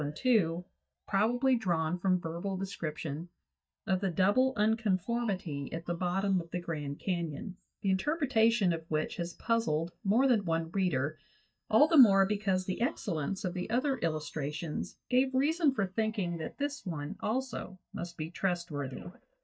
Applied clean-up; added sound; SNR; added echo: neural mask model DeepFilterNet 3.